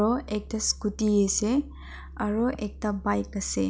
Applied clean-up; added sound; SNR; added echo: none; none; none; none.